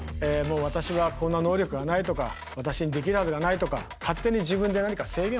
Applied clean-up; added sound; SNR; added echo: none; Bowed string instrument; 18 dB; none.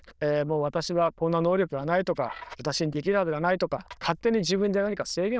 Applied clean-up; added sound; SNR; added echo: neural diffusion model UNIVERSE++.